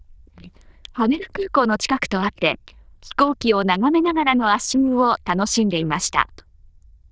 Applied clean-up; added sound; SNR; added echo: neural diffusion model UNIVERSE++.